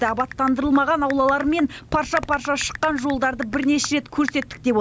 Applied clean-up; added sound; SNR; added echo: none; Typing; 14 dB; none.